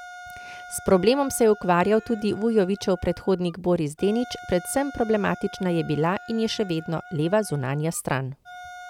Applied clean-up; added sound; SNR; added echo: none; Wind instrument, woodwind instrument; 18 dB; none.